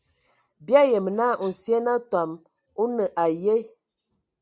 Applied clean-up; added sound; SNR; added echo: none; none; none; none.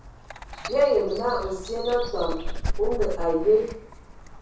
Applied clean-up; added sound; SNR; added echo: none; Dog; 5 dB; reverberation time 0.6 s.